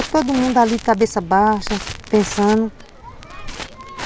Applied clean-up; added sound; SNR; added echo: none; Crackle; 13 dB; none.